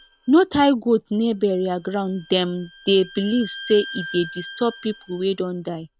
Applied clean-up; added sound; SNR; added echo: none; Bowed string instrument; 18 dB; none.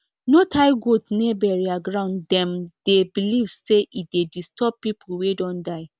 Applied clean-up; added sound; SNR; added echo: none; none; none; none.